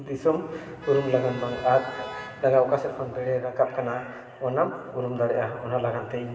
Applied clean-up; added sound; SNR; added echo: none; Motor vehicle (road); 15 dB; reverberation time 2.5 s.